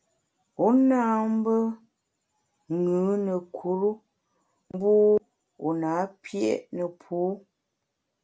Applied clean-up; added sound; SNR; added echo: none; none; none; none.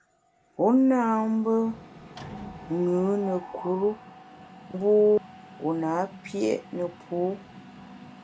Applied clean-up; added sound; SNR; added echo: none; Mechanisms; 18 dB; none.